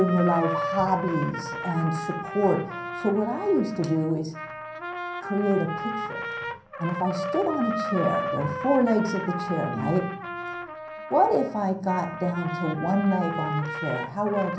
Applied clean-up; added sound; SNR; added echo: none; Trumpet; 6 dB; reverberation time 0.6 s.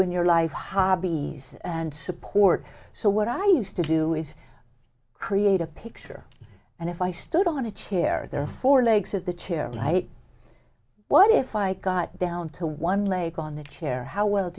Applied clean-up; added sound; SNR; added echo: none; none; none; none.